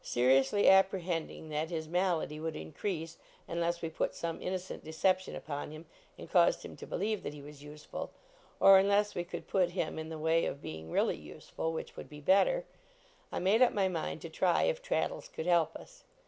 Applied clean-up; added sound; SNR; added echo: none; none; none; none.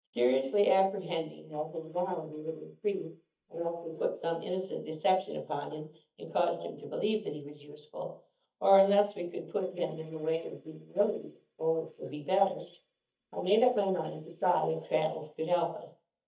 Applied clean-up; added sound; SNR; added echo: neural mask model DeepFilterNet 3.